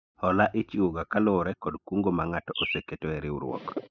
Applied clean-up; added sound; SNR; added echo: classical method spectral subtraction.